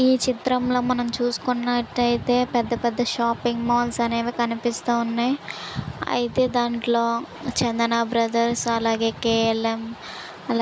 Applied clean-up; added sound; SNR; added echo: none; none; none; none.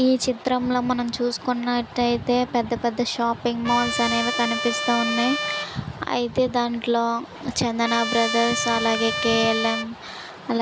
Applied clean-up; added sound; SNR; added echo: none; Trumpet; 4 dB; none.